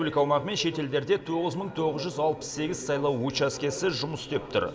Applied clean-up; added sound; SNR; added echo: none; none; none; none.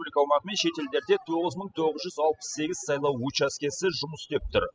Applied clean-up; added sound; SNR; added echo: classical method spectral subtraction.